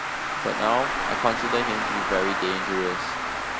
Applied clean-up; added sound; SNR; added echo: none; Traffic noise, roadway noise; -1 dB; none.